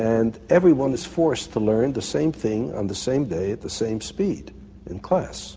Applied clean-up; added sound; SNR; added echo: none; none; none; none.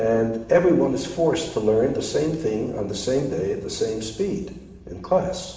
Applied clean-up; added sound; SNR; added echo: none; none; none; reverberation time 1.1 s.